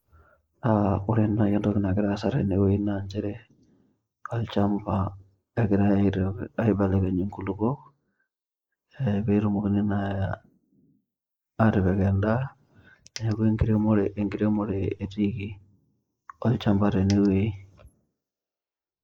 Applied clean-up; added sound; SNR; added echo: neural mask model Resemble Enhance denoiser.